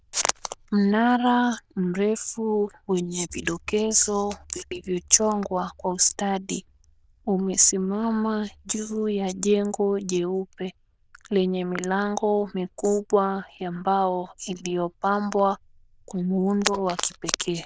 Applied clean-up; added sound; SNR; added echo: neural diffusion model UNIVERSE++.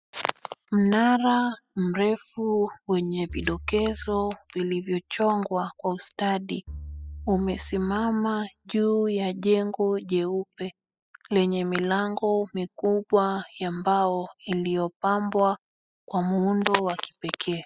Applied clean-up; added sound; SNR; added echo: classical method spectral subtraction.